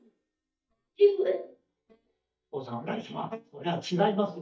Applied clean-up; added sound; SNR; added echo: neural mask model DeepFilterNet 3.